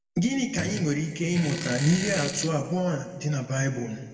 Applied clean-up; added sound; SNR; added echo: none; Fart; 8 dB; reverberation time 1.4 s.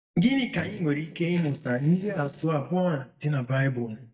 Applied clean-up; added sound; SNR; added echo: neural mask model DeepFilterNet 3.